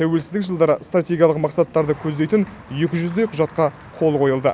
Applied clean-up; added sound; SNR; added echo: none; none; none; none.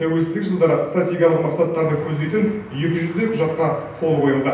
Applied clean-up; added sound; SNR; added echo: none; none; none; reverberation time 0.9 s.